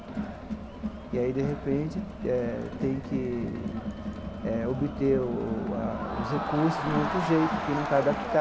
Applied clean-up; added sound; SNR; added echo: none; Crowd; 4 dB; none.